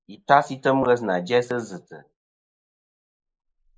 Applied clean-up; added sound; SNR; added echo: neural mask model Resemble Enhance denoiser.